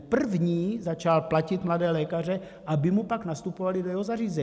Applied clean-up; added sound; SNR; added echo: none; none; none; none.